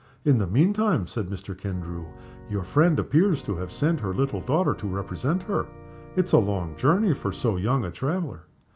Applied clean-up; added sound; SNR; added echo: none; Organ; 20 dB; none.